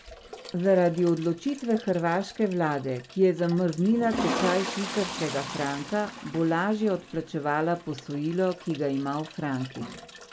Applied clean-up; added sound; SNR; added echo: none; Toilet flush; 10 dB; none.